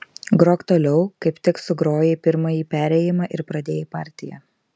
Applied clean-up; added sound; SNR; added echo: none; none; none; none.